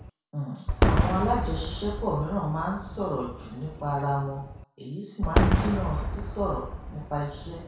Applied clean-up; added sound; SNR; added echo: none; Fireworks; -2 dB; reverberation time 0.6 s.